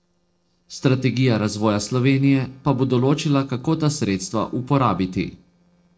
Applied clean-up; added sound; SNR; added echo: neural separator model SepFormer DNS4.